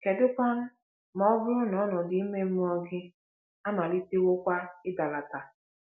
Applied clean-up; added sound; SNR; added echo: none; none; none; none.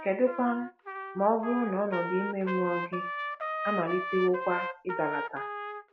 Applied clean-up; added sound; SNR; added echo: none; Trumpet; 6 dB; none.